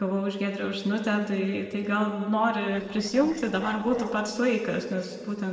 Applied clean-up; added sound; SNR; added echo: neural separator model SepFormer DNS4.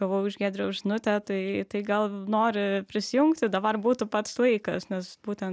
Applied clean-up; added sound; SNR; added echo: none; none; none; none.